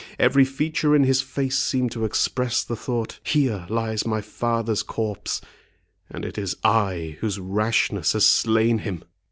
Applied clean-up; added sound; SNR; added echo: none; none; none; none.